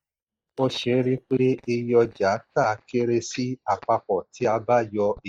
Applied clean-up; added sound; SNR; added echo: neural mask model DeepFilterNet 3.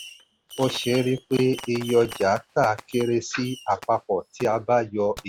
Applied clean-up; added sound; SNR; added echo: none; Fireworks; 18 dB; none.